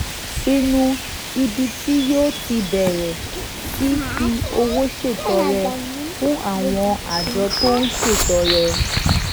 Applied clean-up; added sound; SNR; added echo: none; Bird vocalization, bird call, bird song; 3 dB; none.